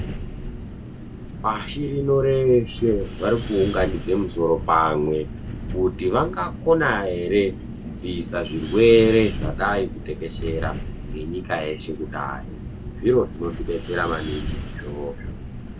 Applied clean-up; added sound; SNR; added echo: none; Wind; 9 dB; reverberation time 0.2 s.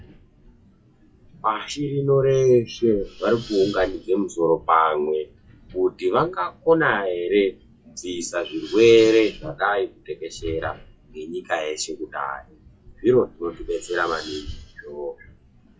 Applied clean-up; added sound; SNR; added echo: classical method WPE with log-MMSE.